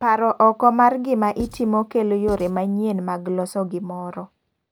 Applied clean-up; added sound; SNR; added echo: none; Writing; 17 dB; none.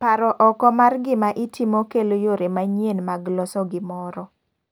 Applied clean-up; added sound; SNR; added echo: none; none; none; none.